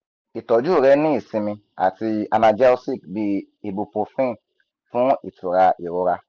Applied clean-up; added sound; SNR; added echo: none; none; none; none.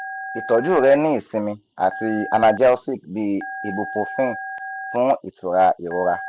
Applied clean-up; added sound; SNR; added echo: none; Telephone; 12 dB; none.